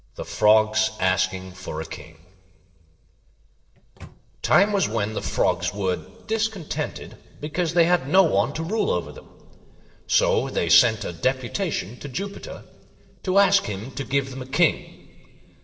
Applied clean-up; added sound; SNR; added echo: neural separator model SepFormer DNS4.